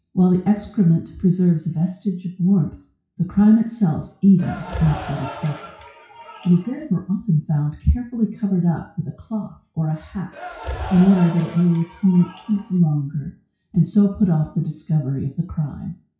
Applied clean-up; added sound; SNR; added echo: classical method WPE with log-MMSE.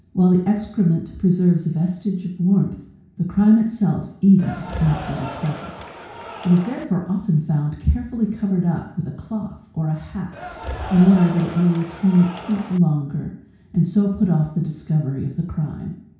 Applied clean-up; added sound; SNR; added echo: none; Cheering; 13 dB; reverberation time 0.6 s.